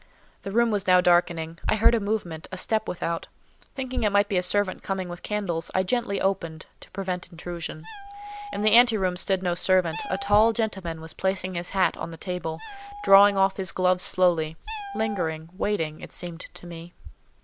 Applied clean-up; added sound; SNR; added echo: none; Meow; 13 dB; none.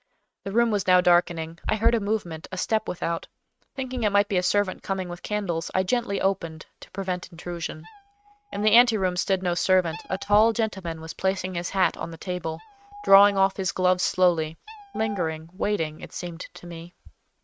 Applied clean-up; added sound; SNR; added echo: neural mask model RNNoise.